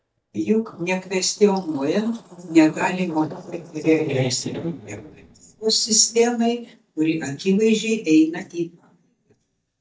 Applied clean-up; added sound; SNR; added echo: neural mask model DeepFilterNet 3.